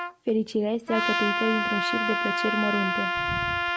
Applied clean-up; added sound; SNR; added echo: none; Trumpet; -1 dB; none.